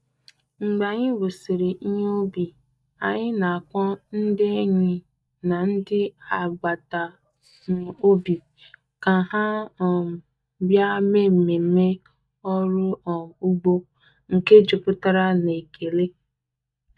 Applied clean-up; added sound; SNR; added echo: neural mask model DeepFilterNet 3.